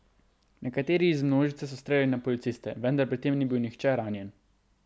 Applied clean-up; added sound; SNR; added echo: none; none; none; none.